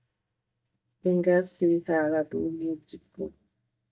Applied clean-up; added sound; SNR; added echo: neural mask model DeepFilterNet 3.